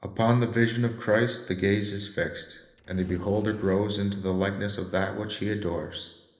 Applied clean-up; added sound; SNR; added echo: neural separator model SepFormer DNS4.